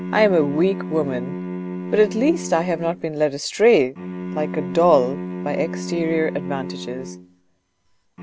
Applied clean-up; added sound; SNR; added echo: none; Bowed string instrument; 9 dB; none.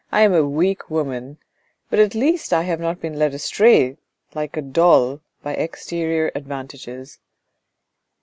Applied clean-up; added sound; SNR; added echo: none; none; none; none.